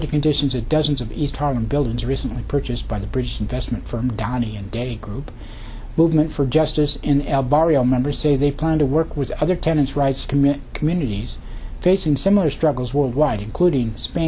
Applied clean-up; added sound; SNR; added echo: none; none; none; none.